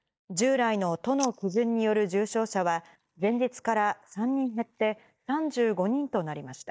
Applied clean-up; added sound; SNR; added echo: neural mask model DeepFilterNet 3.